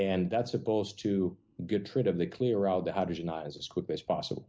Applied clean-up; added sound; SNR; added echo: none; none; none; none.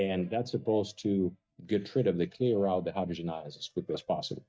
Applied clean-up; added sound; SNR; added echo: neural mask model DeepFilterNet 3.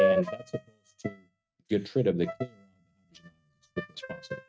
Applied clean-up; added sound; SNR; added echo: neural mask model RNNoise.